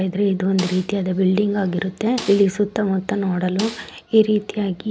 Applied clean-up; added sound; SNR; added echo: none; Snare drum; 17 dB; none.